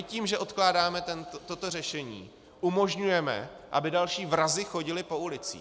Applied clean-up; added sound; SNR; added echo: none; none; none; none.